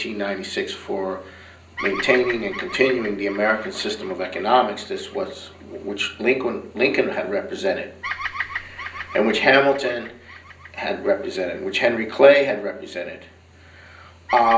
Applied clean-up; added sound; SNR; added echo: none; Bird vocalization, bird call, bird song; 14 dB; reverberation time 0.5 s.